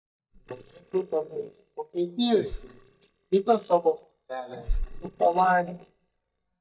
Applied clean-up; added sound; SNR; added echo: neural mask model DeepFilterNet 3.